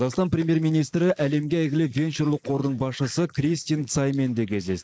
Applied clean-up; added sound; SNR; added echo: neural mask model Resemble Enhance denoiser.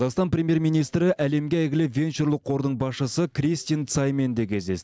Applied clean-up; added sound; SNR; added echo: none; none; none; none.